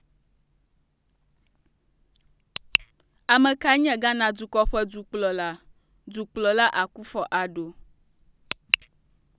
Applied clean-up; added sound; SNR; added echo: none; none; none; none.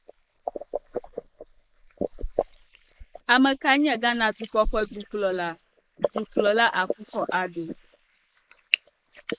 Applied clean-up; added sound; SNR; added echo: neural mask model Resemble Enhance denoiser.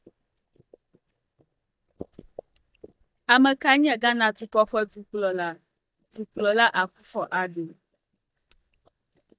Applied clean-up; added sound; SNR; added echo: neural mask model DeepFilterNet 3.